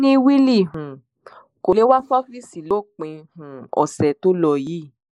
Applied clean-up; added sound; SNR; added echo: neural mask model Resemble Enhance denoiser.